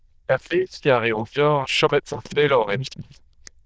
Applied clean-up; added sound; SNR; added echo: neural diffusion model UNIVERSE++.